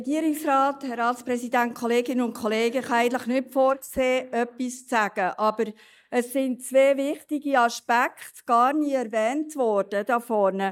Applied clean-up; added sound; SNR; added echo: neural mask model DeepFilterNet 3.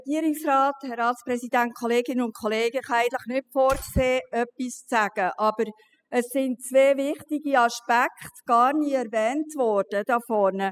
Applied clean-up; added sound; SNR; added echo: classical method spectral subtraction.